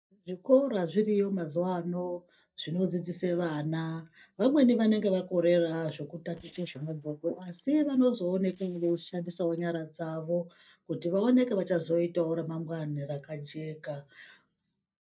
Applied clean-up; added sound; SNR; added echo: neural mask model DeepFilterNet 3.